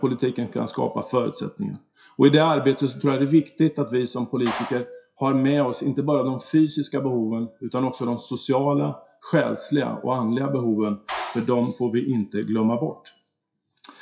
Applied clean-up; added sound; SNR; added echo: classical method WPE with log-MMSE.